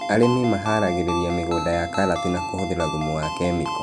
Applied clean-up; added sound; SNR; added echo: none; Ringtone; 6 dB; none.